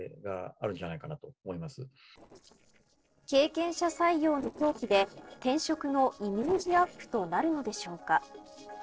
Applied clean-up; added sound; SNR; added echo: neural separator model SepFormer DNS4.